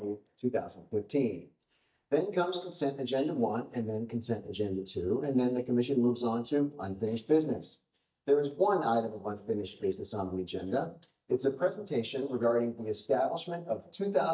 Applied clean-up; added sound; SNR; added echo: neural mask model DeepFilterNet 3.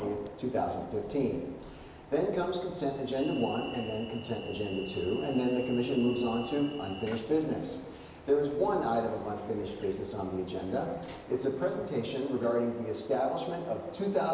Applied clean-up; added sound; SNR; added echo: none; Train; 16 dB; reverberation time 1.0 s.